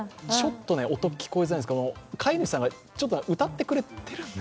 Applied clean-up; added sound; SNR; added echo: none; none; none; none.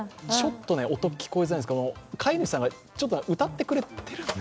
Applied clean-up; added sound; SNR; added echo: none; Telephone; 18 dB; none.